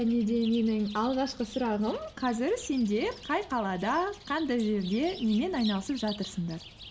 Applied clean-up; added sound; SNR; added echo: none; Chirp, tweet; 17 dB; none.